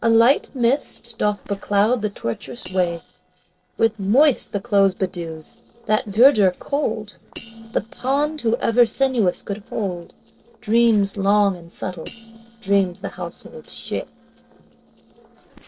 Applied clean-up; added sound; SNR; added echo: neural separator model SepFormer DNS4.